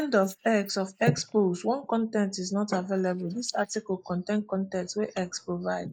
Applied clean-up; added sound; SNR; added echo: neural mask model Resemble Enhance denoiser.